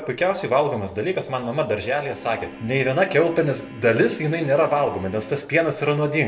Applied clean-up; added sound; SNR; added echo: none; Organ; 17 dB; reverberation time 0.6 s.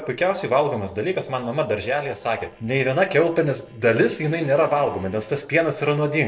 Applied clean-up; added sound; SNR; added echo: neural separator model SepFormer DNS4.